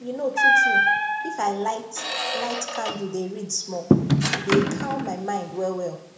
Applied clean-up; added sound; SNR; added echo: none; Squeak; -5 dB; reverberation time 0.7 s.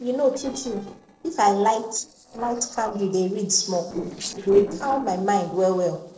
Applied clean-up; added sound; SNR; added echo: neural separator model SepFormer DNS4.